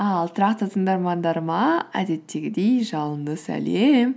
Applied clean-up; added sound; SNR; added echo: none; none; none; none.